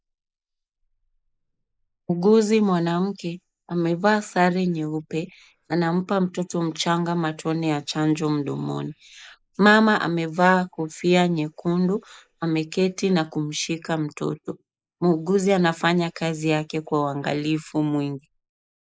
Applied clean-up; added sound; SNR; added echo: neural mask model Resemble Enhance denoiser.